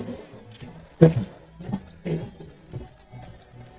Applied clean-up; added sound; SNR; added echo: neural mask model DeepFilterNet 3.